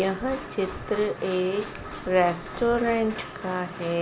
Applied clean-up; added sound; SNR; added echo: none; none; none; none.